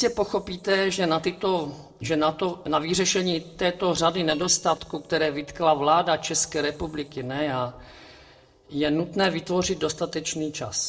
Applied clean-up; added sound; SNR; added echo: neural separator model SepFormer DNS4.